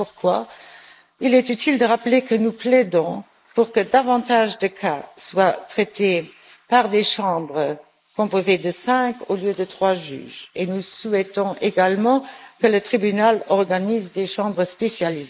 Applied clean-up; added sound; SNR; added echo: neural mask model Resemble Enhance denoiser.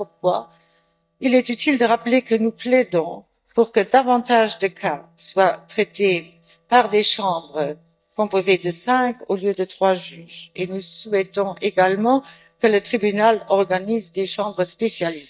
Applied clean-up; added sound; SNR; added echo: neural mask model DeepFilterNet 3.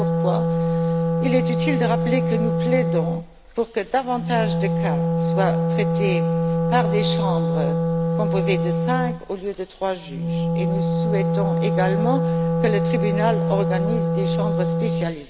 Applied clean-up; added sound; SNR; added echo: none; Wind instrument, woodwind instrument; -5 dB; none.